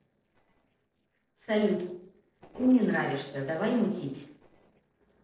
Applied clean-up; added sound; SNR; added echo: neural separator model SepFormer DNS4.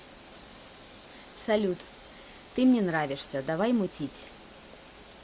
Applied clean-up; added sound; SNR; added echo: none; none; none; none.